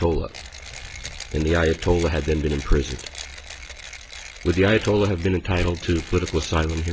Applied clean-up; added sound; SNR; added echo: none; Mechanisms; 16 dB; none.